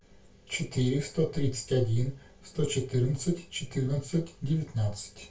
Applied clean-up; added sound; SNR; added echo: none; none; none; reverberation time 0.2 s.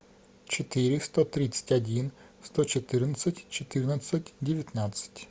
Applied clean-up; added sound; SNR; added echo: none; none; none; none.